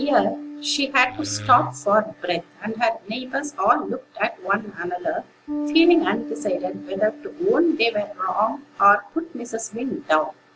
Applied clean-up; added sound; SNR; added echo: none; Wood + Bass guitar; 14 dB; none.